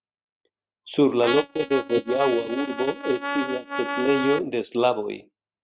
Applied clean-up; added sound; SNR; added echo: neural mask model RNNoise.